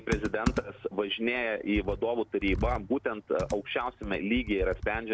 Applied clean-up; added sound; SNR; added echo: none; Computer keyboard; 7 dB; none.